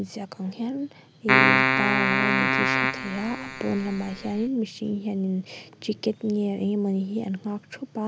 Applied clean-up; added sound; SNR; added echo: none; Keyboard (musical); -5 dB; none.